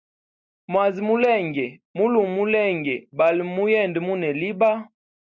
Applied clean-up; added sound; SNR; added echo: none; none; none; none.